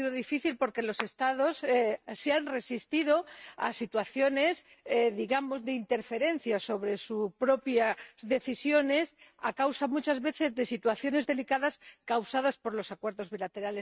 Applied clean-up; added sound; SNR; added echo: neural mask model RNNoise.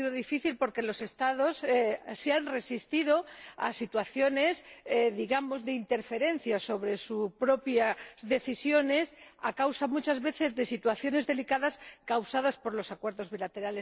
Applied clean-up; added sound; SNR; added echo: neural separator model SepFormer DNS4.